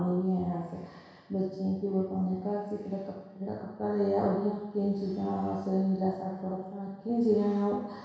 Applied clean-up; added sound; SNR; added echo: none; none; none; reverberation time 1.1 s.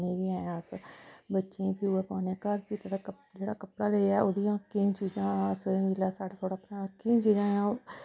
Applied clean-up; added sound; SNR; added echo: none; none; none; none.